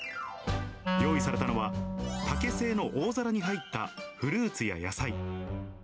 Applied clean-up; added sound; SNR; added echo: none; Wind instrument, woodwind instrument; 3 dB; none.